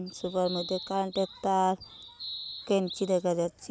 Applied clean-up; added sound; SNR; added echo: none; Bird vocalization, bird call, bird song; 13 dB; none.